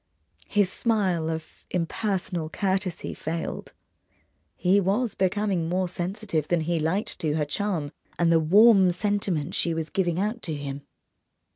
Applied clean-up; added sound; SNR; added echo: none; none; none; none.